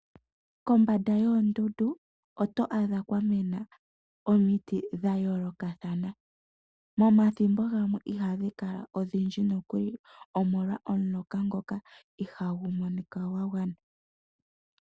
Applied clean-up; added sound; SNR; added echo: none; none; none; none.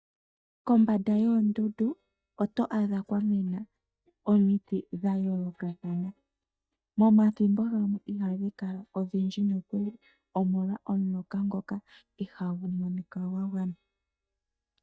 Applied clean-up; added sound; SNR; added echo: neural mask model DeepFilterNet 3.